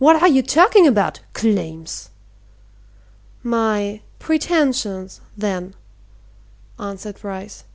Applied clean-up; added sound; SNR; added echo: none; none; none; none.